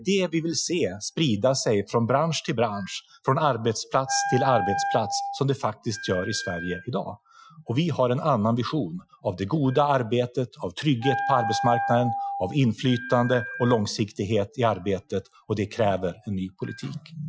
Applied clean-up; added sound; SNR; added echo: classical method Wiener filter.